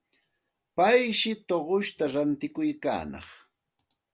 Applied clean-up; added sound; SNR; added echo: none; none; none; none.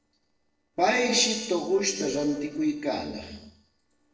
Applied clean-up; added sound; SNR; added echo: neural separator model SepFormer DNS4.